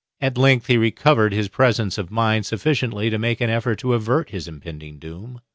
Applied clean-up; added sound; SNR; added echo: none; none; none; none.